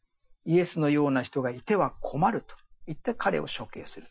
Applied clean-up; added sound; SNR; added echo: classical method Wiener filter.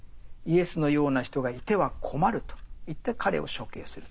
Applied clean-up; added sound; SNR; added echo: none; Clock; 11 dB; none.